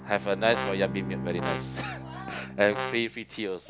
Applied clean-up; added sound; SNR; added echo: none; Brass instrument + Bowed string instrument; 6 dB; none.